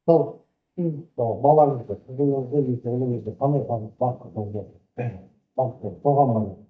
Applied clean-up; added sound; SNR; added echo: neural mask model DeepFilterNet 3.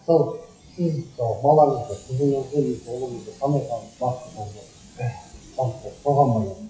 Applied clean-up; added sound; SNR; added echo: classical method WPE with log-MMSE.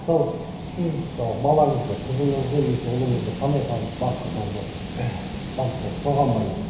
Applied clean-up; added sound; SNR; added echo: none; Hiss; 10 dB; reverberation time 0.9 s.